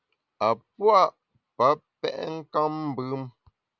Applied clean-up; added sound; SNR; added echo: none; none; none; none.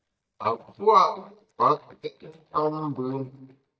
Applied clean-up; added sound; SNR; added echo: neural mask model DeepFilterNet 3.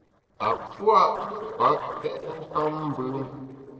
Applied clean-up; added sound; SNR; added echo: neural separator model SepFormer DNS4.